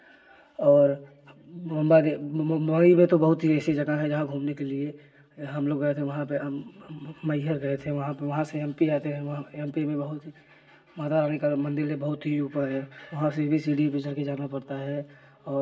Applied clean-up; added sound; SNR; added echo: none; none; none; reverberation time 0.4 s.